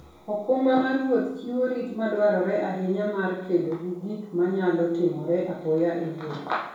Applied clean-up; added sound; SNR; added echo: none; none; none; reverberation time 0.5 s.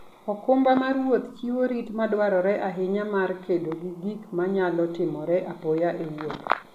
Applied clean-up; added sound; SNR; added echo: none; none; none; none.